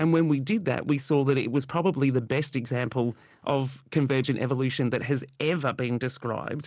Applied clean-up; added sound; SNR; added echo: none; none; none; none.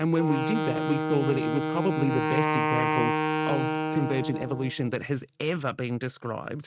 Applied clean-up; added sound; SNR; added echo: neural mask model RNNoise.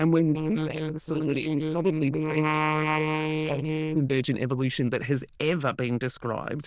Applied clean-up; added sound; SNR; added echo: neural diffusion model UNIVERSE++.